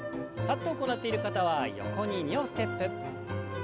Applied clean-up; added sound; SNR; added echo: none; none; none; none.